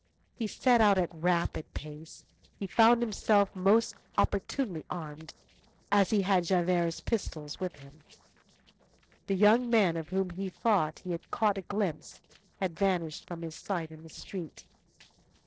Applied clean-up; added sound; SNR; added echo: neural separator model SepFormer DNS4.